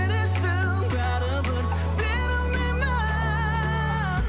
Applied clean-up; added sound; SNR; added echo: none; none; none; none.